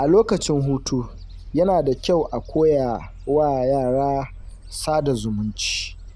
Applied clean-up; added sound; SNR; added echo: none; Gull, seagull; 16 dB; none.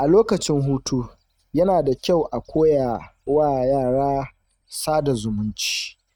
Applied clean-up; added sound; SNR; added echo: neural mask model RNNoise.